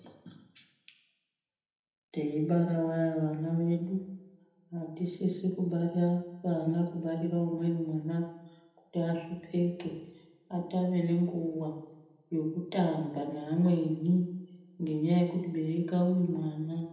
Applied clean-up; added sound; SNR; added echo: none; none; none; reverberation time 0.8 s.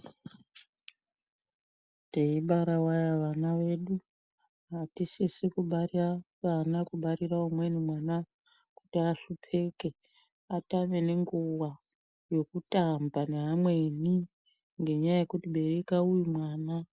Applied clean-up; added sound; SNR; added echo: none; none; none; none.